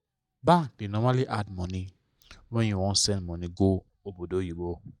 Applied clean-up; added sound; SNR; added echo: neural mask model DeepFilterNet 3.